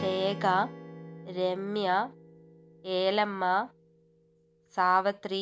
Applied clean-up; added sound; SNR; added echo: none; Strum; 15 dB; none.